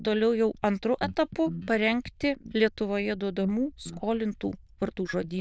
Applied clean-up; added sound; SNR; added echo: neural diffusion model UNIVERSE++.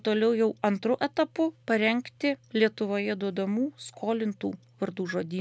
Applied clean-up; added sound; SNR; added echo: none; none; none; none.